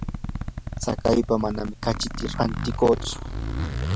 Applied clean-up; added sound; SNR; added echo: none; Zipper (clothing); 4 dB; none.